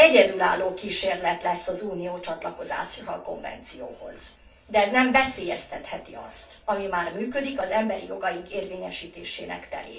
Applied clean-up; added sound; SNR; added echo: none; none; none; reverberation time 0.2 s.